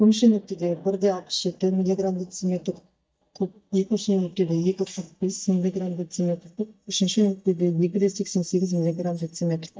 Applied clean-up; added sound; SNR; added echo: neural mask model DeepFilterNet 3.